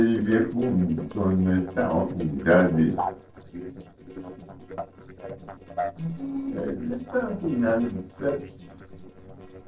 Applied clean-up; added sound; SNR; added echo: neural separator model SepFormer DNS4.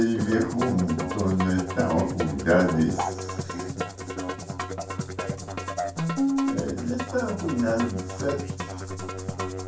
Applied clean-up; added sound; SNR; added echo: none; Musical instrument; 3 dB; reverberation time 0.3 s.